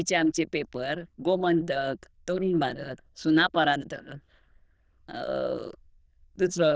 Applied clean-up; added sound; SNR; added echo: neural diffusion model UNIVERSE++.